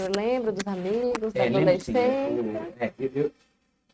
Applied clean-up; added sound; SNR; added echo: neural mask model RNNoise.